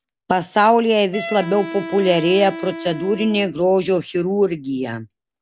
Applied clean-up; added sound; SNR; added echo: none; Wind instrument, woodwind instrument; 14 dB; none.